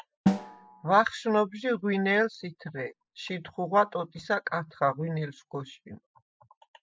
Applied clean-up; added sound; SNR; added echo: classical method spectral subtraction.